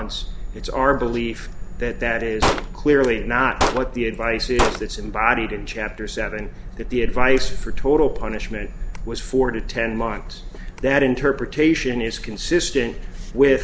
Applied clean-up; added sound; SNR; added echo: none; Gunshot, gunfire; 4 dB; none.